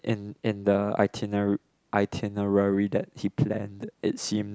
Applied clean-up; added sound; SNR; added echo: none; none; none; none.